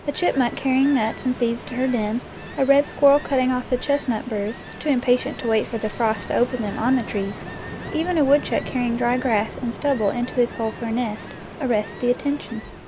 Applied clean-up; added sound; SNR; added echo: none; Ocean; 13 dB; none.